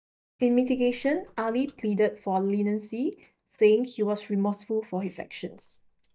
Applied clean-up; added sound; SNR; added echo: neural mask model DeepFilterNet 3.